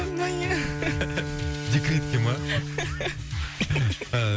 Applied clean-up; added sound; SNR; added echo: none; Bowed string instrument; 6 dB; none.